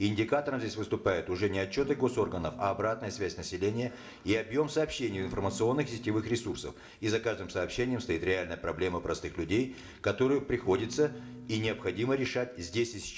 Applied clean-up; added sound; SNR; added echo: none; Acoustic guitar / Strum; 14 dB; reverberation time 0.7 s.